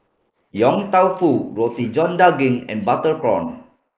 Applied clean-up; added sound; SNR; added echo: neural mask model Resemble Enhance denoiser.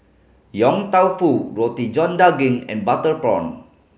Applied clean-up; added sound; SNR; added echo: none; none; none; none.